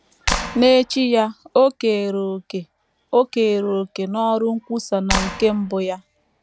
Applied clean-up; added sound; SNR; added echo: none; Clapping; 6 dB; none.